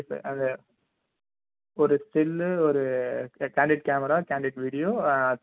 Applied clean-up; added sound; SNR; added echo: none; none; none; none.